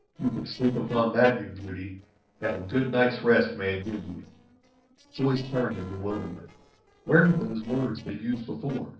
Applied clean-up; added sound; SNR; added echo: neural separator model SepFormer DNS4.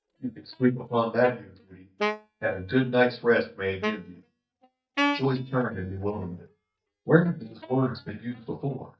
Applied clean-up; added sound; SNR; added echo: neural mask model DeepFilterNet 3.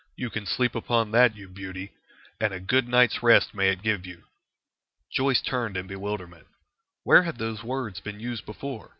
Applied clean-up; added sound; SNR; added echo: none; none; none; none.